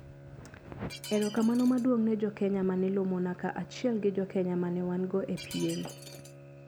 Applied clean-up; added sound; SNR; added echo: none; Shatter + Bowed string instrument; 16 dB; none.